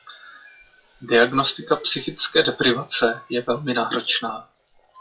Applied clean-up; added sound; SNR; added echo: classical method WPE with log-MMSE.